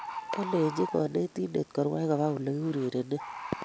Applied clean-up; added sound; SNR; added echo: none; Bird; 12 dB; none.